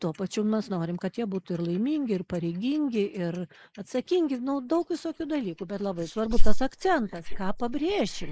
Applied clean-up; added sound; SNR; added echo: neural mask model Resemble Enhance denoiser.